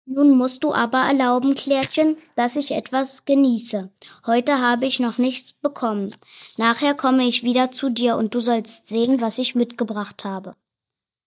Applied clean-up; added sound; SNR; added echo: neural mask model DeepFilterNet 3.